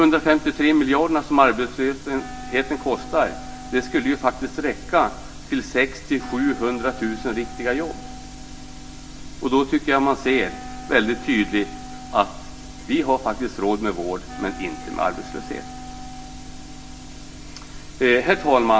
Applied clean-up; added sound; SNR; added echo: none; Wind instrument, woodwind instrument; 18 dB; reverberation time 0.5 s.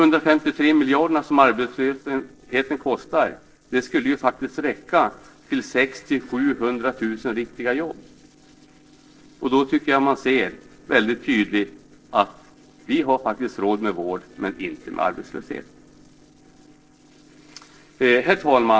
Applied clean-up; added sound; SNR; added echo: neural separator model SepFormer DNS4.